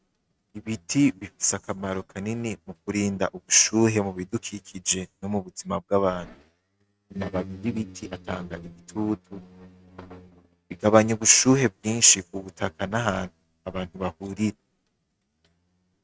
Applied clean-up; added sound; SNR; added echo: neural mask model RNNoise.